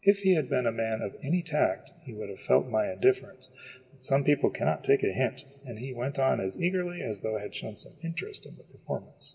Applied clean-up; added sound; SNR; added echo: none; none; none; reverberation time 1.7 s.